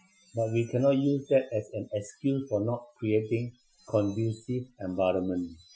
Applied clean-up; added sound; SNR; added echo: classical method Wiener filter.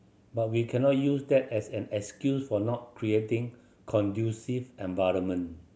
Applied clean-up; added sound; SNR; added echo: none; none; none; none.